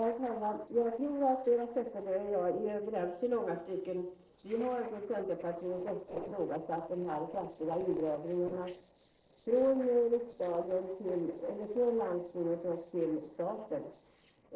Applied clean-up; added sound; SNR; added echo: neural separator model SepFormer DNS4.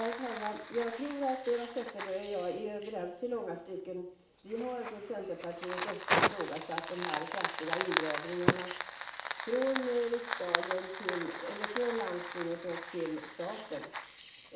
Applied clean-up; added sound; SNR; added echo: none; Fire; 0 dB; reverberation time 0.5 s.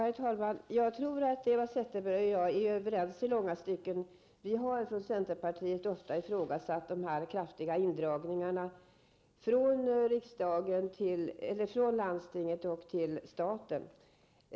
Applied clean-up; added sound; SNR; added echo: none; none; none; none.